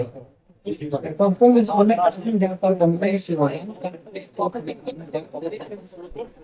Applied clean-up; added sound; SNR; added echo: neural mask model DeepFilterNet 3.